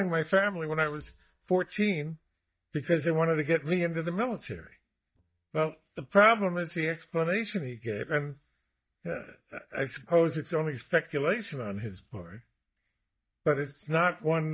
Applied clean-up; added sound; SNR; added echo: neural mask model DeepFilterNet 3.